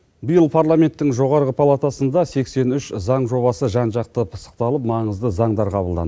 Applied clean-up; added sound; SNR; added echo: none; none; none; none.